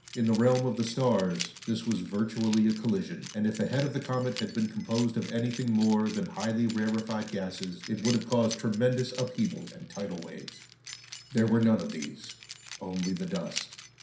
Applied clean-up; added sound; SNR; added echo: none; Keys jangling; 15 dB; reverberation time 0.5 s.